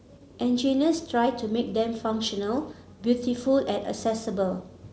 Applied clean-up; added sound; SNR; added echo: none; none; none; none.